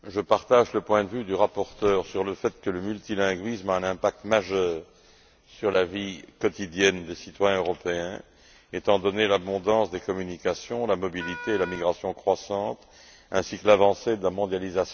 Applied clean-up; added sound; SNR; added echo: none; Wind instrument, woodwind instrument; 13 dB; none.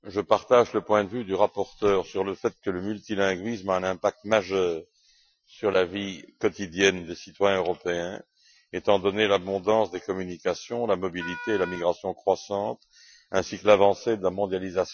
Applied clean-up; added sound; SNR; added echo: classical method Wiener filter.